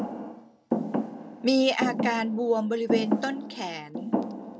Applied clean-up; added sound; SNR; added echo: none; Thump, thud; 2 dB; none.